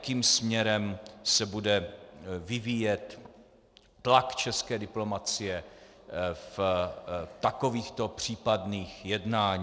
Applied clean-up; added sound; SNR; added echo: none; none; none; none.